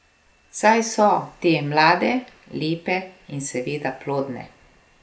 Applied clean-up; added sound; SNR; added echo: none; none; none; none.